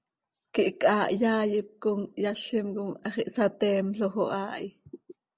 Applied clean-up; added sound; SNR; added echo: none; none; none; none.